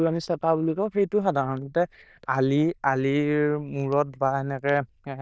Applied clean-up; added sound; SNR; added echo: neural diffusion model UNIVERSE++.